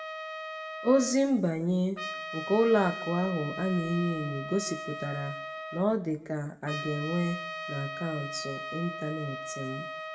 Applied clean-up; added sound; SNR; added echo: none; Trumpet; 9 dB; reverberation time 0.6 s.